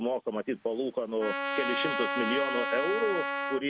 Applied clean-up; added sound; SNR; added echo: none; Trumpet; 2 dB; none.